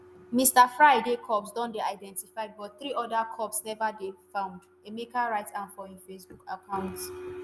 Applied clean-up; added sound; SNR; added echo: none; none; none; none.